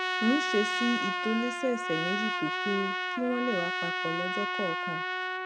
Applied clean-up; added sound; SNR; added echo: none; Trumpet; -1 dB; none.